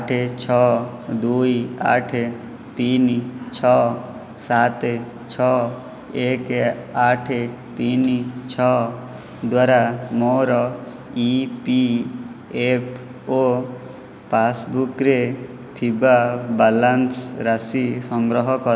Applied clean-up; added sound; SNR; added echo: none; none; none; none.